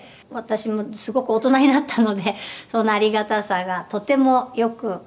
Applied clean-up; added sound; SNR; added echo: none; none; none; none.